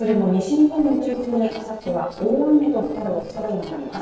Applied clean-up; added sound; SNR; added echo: neural separator model SepFormer DNS4.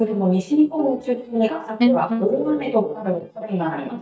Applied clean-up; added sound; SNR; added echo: neural mask model DeepFilterNet 3.